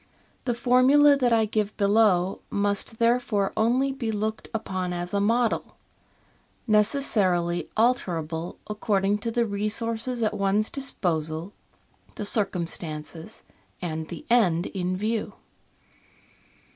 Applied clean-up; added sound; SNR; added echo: none; none; none; none.